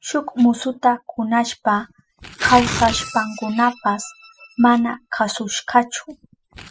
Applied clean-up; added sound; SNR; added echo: classical method spectral subtraction.